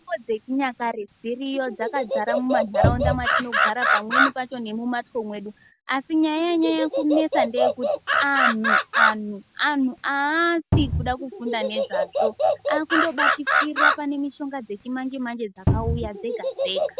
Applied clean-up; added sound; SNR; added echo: none; Cupboard open or close + Animal; -2 dB; none.